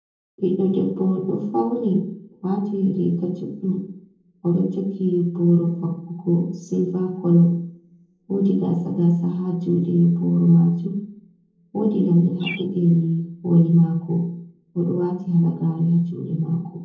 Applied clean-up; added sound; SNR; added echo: neural separator model SepFormer DNS4.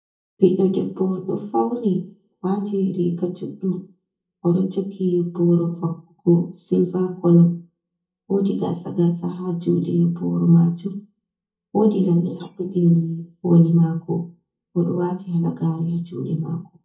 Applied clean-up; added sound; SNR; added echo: neural mask model DeepFilterNet 3.